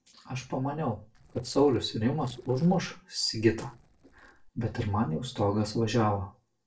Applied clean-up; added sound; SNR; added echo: neural separator model SepFormer DNS4.